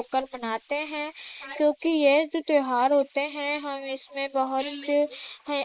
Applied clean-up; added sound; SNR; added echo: neural mask model Resemble Enhance denoiser.